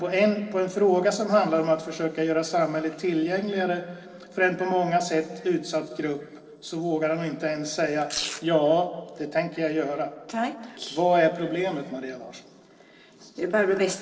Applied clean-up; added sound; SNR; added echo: neural separator model SepFormer DNS4.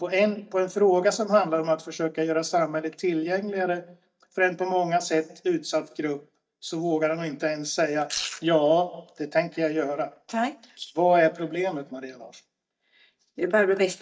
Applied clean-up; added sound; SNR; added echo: neural mask model DeepFilterNet 3.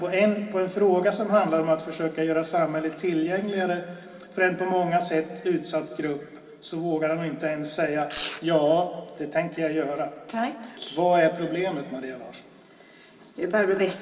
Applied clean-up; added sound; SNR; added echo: none; Domestic sounds, home sounds; 8 dB; reverberation time 2.1 s.